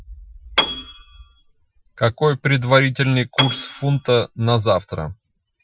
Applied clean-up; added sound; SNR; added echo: classical method Wiener filter.